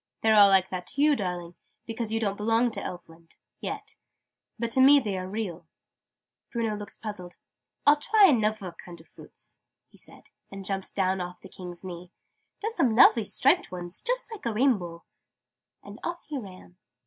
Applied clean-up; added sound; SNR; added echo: none; none; none; none.